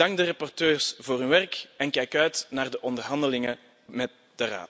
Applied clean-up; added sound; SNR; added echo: none; none; none; none.